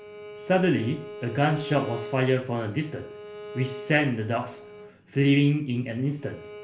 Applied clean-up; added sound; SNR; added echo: none; Bowed string instrument; 14 dB; reverberation time 0.3 s.